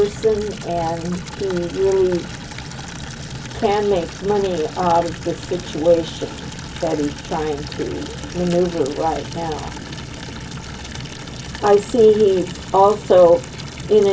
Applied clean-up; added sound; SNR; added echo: none; Water tap, faucet / Liquid; 16 dB; reverberation time 0.2 s.